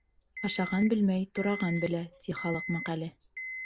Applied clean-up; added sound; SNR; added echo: none; Alarm; 10 dB; none.